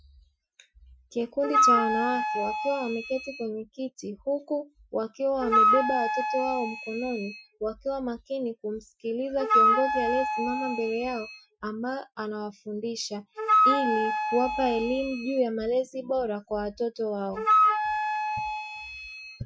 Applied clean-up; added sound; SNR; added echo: classical method Wiener filter.